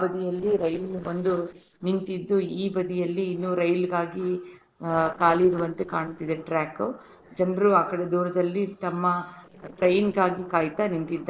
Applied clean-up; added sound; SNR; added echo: neural separator model SepFormer DNS4.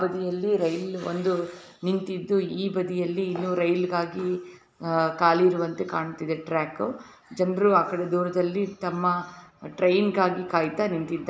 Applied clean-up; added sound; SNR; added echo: none; none; none; none.